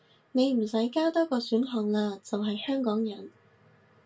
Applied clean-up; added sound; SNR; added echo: none; none; none; reverberation time 0.1 s.